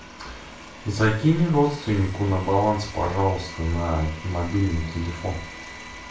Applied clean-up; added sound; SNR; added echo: none; Domestic sounds, home sounds; 17 dB; reverberation time 0.3 s.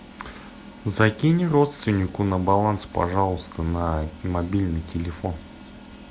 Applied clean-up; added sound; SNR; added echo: none; none; none; none.